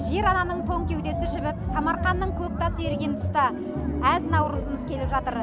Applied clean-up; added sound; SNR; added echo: none; none; none; none.